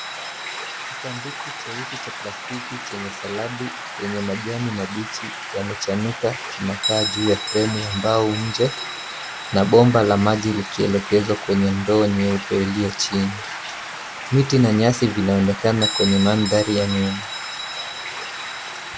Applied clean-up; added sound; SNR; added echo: none; Stream + Bell; 8 dB; none.